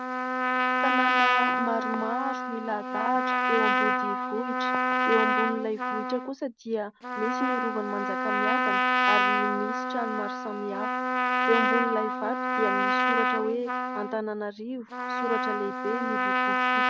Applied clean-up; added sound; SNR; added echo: none; Trumpet; -5 dB; none.